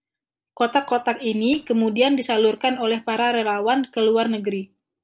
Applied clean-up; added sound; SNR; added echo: neural separator model SepFormer DNS4.